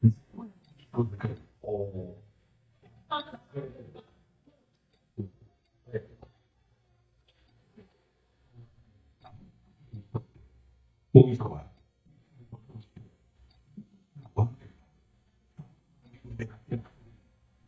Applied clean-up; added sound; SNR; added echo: neural mask model DeepFilterNet 3.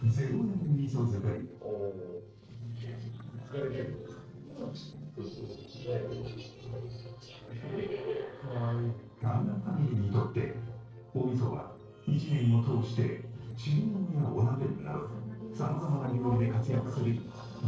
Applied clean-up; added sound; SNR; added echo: neural separator model SepFormer DNS4.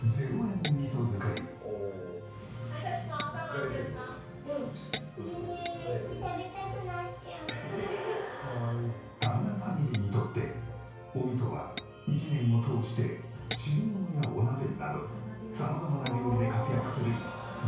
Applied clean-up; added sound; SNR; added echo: none; Tap / Glass; 13 dB; reverberation time 0.6 s.